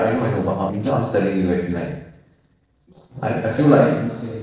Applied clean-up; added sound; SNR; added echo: neural separator model SepFormer DNS4.